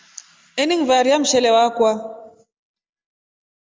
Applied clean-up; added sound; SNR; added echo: none; none; none; none.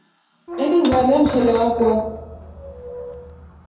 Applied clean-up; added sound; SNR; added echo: none; Squeak / Thump, thud; 11 dB; reverberation time 2.4 s.